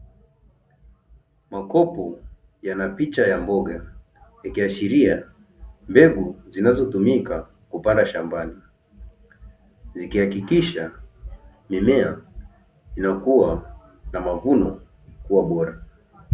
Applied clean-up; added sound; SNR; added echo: none; none; none; none.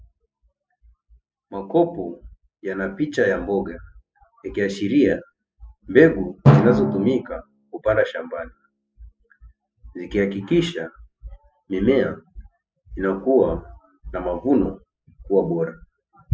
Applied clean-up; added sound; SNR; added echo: classical method spectral subtraction.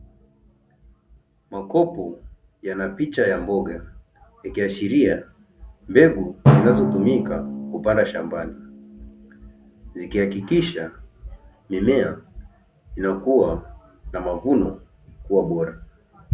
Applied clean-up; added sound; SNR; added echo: none; Drum; 6 dB; none.